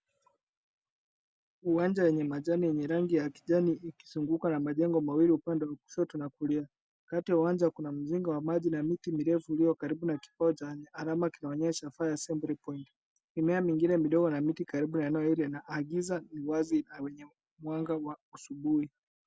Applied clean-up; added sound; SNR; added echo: none; none; none; none.